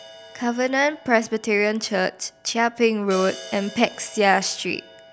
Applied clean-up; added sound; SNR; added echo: none; Crash cymbal; 20 dB; none.